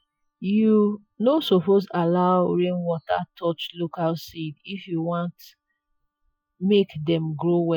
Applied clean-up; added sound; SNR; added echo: classical method Wiener filter.